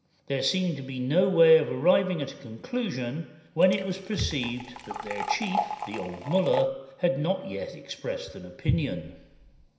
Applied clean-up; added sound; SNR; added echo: none; Liquid; 7 dB; reverberation time 0.9 s.